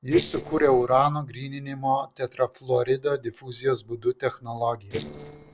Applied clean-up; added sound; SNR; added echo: neural separator model SepFormer DNS4.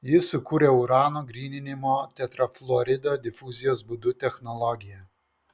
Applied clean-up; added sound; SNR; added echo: none; none; none; none.